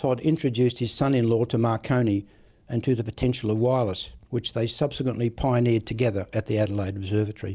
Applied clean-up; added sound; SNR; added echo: none; none; none; none.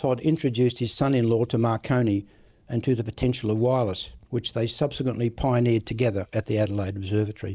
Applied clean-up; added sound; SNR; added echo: neural mask model Resemble Enhance denoiser.